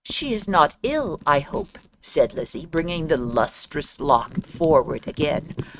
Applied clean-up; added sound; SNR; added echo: neural mask model RNNoise.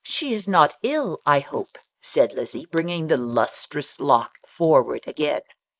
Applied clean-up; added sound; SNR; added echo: neural mask model Resemble Enhance denoiser.